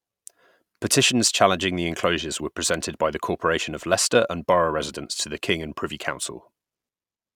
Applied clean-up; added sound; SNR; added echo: none; none; none; none.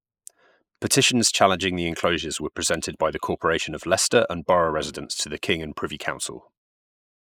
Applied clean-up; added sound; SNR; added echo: neural mask model Resemble Enhance denoiser.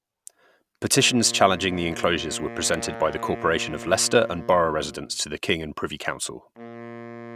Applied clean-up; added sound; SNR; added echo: none; Wind instrument, woodwind instrument; 15 dB; none.